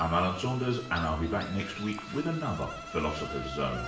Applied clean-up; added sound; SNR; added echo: none; Insect; 11 dB; reverberation time 0.7 s.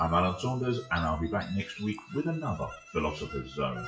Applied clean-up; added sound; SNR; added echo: classical method WPE with log-MMSE.